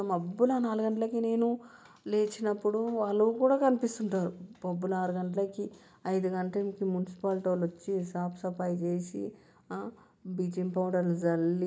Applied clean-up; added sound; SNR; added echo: none; none; none; none.